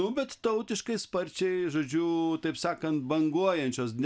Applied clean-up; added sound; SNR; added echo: none; none; none; none.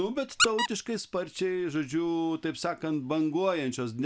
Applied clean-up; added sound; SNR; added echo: none; Squeak; 4 dB; none.